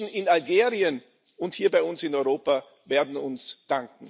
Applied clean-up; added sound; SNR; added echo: none; none; none; none.